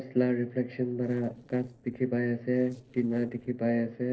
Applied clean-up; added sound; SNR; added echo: neural separator model SepFormer DNS4.